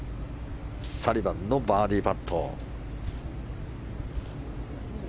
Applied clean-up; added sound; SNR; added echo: none; Typing; 14 dB; none.